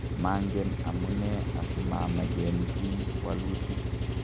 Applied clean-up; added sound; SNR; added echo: none; Engine; -2 dB; none.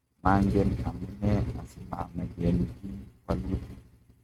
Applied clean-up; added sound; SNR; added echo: neural mask model RNNoise.